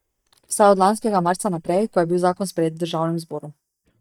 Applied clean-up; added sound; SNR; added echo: neural mask model DeepFilterNet 3.